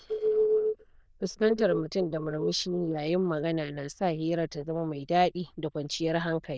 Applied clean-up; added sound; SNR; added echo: neural diffusion model UNIVERSE++.